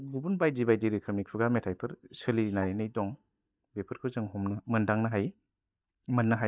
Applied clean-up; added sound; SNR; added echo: neural mask model DeepFilterNet 3.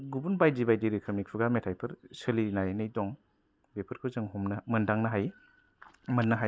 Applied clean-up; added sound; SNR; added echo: none; none; none; none.